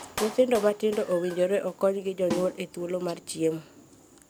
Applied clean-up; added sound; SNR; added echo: none; Clapping + Snare drum; 14 dB; none.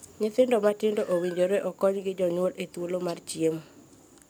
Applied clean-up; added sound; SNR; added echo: none; none; none; none.